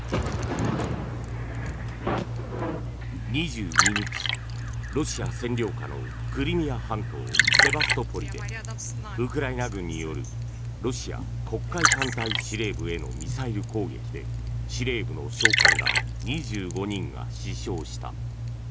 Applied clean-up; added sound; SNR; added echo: none; Liquid; -4 dB; none.